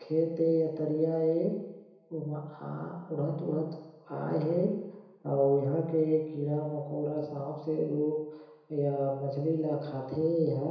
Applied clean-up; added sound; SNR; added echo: none; none; none; reverberation time 1.0 s.